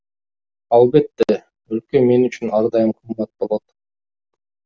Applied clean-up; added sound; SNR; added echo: none; none; none; none.